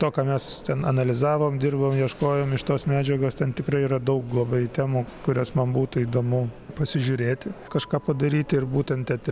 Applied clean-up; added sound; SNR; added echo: none; none; none; none.